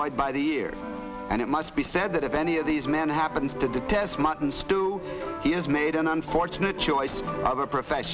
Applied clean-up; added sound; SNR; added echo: none; none; none; none.